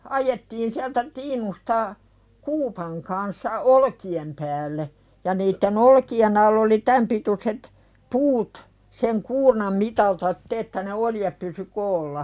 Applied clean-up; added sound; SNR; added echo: none; none; none; none.